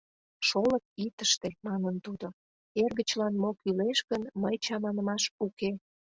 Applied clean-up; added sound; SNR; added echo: none; none; none; none.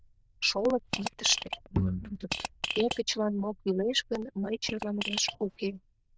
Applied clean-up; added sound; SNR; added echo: neural diffusion model UNIVERSE++.